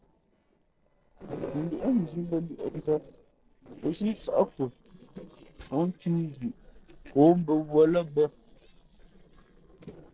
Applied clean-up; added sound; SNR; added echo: neural separator model SepFormer DNS4.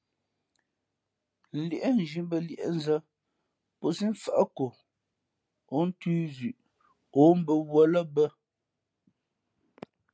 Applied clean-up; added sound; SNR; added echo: none; none; none; none.